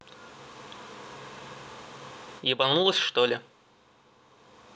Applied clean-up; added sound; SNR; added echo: none; none; none; none.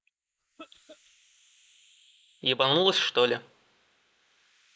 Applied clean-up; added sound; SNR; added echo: neural mask model Resemble Enhance denoiser.